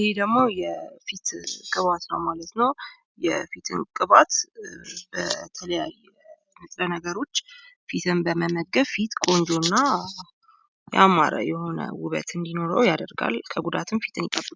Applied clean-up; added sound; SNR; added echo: none; none; none; none.